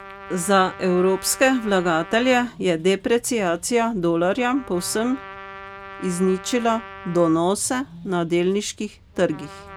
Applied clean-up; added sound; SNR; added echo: none; Trumpet; 18 dB; none.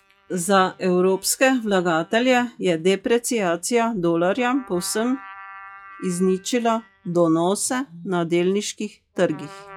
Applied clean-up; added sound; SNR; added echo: classical method log-MMSE.